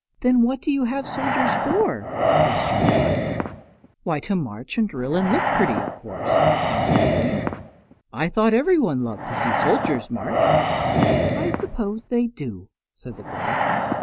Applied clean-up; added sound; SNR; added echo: none; Breathing; -2 dB; none.